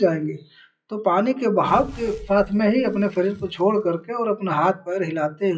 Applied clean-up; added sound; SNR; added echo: classical method WPE with log-MMSE.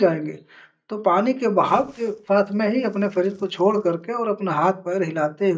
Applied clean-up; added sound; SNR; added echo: neural mask model DeepFilterNet 3.